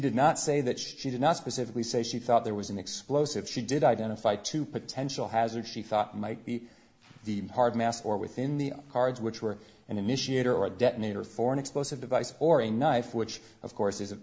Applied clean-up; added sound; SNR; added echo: none; none; none; none.